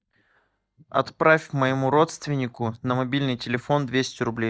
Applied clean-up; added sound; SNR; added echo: neural mask model DeepFilterNet 3.